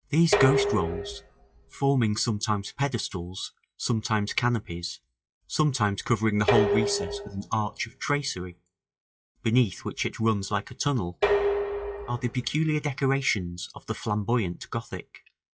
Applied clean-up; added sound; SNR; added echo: classical method WPE with log-MMSE.